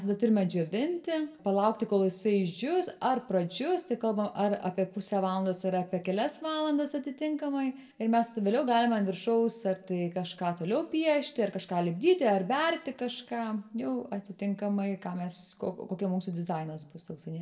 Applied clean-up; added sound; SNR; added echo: none; none; none; reverberation time 0.5 s.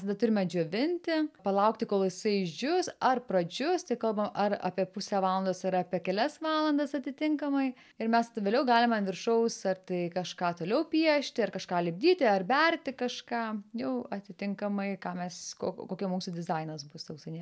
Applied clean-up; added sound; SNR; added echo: none; none; none; none.